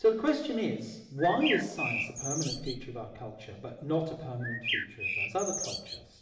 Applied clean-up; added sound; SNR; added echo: none; Bird; 3 dB; reverberation time 1.1 s.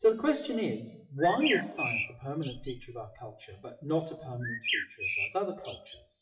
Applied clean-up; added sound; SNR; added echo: classical method WPE with log-MMSE.